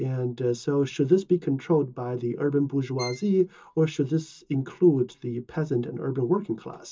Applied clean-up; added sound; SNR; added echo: none; Bowed string instrument; 18 dB; reverberation time 0.2 s.